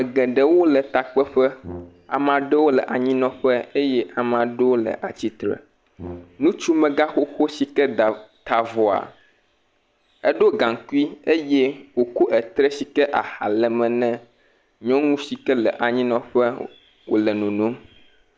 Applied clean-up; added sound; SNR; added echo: none; Brass instrument; 19 dB; none.